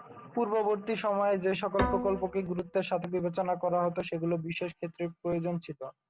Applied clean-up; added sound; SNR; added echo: none; Bowed string instrument; 6 dB; none.